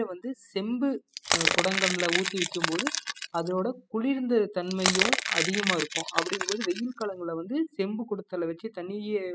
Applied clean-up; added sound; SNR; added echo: classical method spectral subtraction.